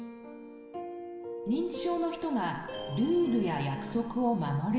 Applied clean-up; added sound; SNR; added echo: none; none; none; reverberation time 2.1 s.